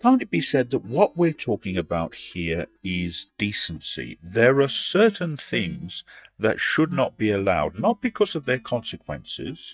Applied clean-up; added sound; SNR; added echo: neural mask model DeepFilterNet 3.